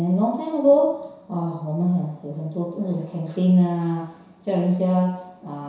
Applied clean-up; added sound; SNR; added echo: none; none; none; reverberation time 0.7 s.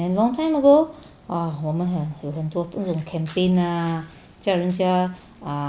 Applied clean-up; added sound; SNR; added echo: none; none; none; none.